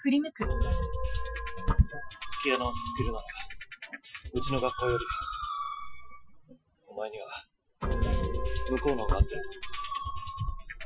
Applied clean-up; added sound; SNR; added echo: classical method Wiener filter.